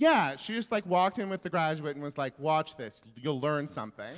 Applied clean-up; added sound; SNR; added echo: none; none; none; none.